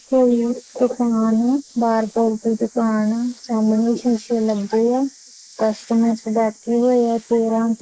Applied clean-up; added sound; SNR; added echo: neural mask model Resemble Enhance denoiser.